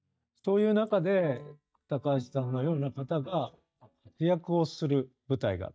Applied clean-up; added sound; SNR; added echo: neural mask model DeepFilterNet 3.